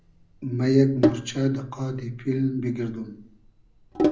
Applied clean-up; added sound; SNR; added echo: none; Sink (filling or washing); 4 dB; reverberation time 0.5 s.